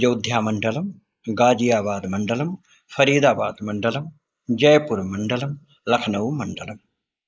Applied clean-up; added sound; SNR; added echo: neural mask model Resemble Enhance denoiser.